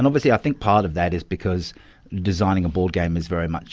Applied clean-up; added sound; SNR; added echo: none; none; none; none.